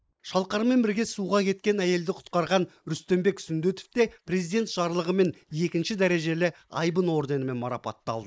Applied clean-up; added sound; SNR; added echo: neural mask model Resemble Enhance denoiser.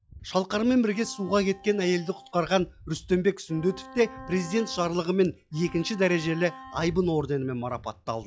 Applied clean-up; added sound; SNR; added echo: classical method log-MMSE.